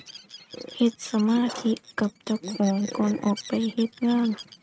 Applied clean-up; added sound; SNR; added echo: neural mask model RNNoise.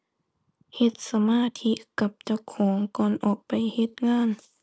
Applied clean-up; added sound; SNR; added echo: none; none; none; none.